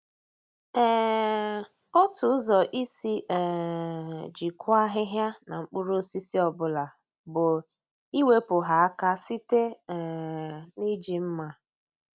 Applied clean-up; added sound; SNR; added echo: none; none; none; none.